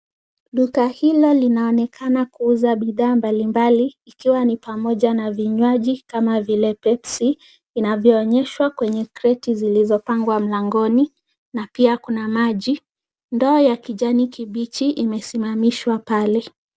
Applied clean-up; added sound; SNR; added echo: none; none; none; none.